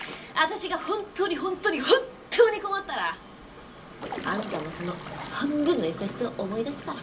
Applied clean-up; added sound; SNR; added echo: none; Drip / Trickle, dribble / Water / Splash, splatter; 16 dB; reverberation time 0.2 s.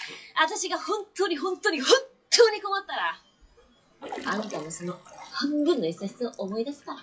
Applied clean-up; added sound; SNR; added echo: classical method WPE with log-MMSE.